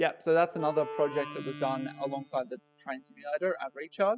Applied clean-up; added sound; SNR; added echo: classical method spectral subtraction.